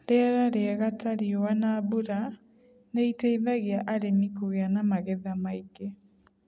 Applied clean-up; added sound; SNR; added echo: none; none; none; none.